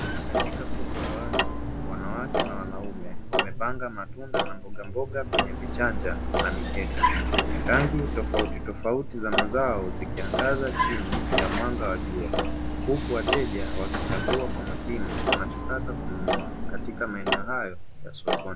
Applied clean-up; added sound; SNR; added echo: none; Vehicle + Tick-tock; -5 dB; none.